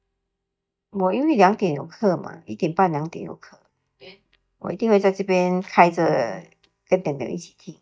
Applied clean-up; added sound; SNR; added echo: neural mask model DeepFilterNet 3.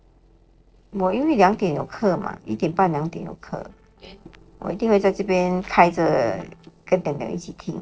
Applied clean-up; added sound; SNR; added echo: neural separator model SepFormer DNS4.